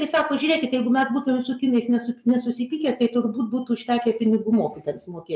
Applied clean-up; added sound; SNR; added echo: none; none; none; none.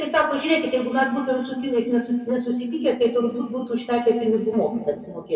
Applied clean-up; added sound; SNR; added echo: none; none; none; reverberation time 1.5 s.